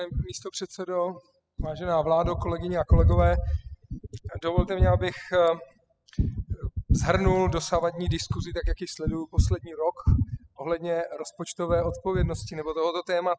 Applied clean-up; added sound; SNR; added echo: classical method spectral subtraction.